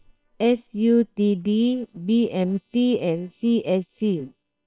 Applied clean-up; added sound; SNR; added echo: neural separator model SepFormer WHAM!.